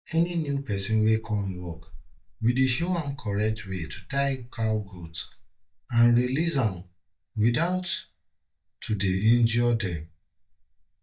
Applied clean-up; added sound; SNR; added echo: neural mask model DeepFilterNet 3.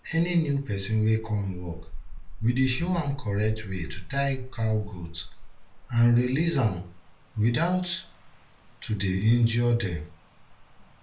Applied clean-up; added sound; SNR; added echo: none; Rain; 12 dB; reverberation time 0.3 s.